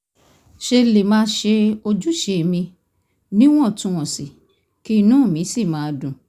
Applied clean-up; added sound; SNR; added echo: none; none; none; none.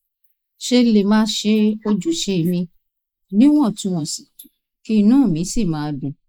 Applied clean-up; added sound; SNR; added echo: neural mask model Resemble Enhance denoiser.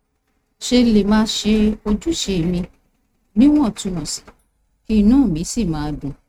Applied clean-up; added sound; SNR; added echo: neural mask model RNNoise.